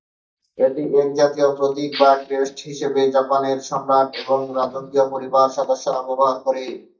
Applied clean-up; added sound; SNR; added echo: neural mask model DeepFilterNet 3.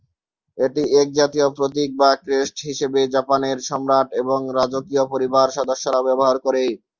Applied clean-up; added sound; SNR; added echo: none; none; none; none.